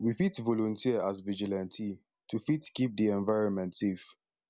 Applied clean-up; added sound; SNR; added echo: none; none; none; none.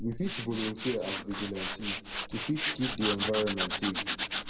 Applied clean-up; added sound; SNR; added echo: none; Tools; 0 dB; reverberation time 1.3 s.